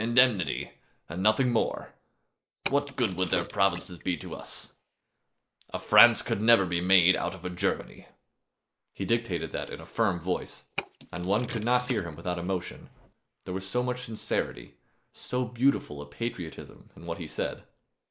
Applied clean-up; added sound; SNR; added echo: neural mask model Resemble Enhance denoiser.